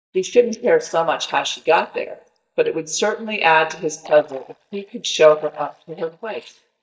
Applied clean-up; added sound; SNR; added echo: neural mask model DeepFilterNet 3.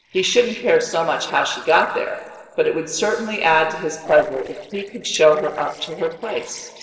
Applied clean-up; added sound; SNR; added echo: neural separator model SepFormer DNS4.